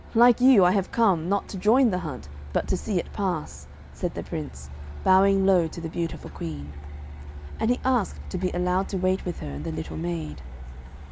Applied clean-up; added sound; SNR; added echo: none; Truck; 12 dB; none.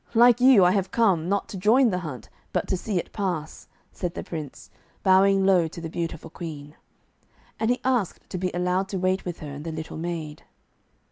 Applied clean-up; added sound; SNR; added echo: none; none; none; none.